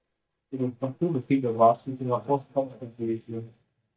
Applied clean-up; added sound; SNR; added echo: neural mask model DeepFilterNet 3.